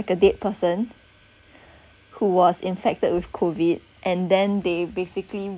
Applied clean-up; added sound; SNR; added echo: none; none; none; none.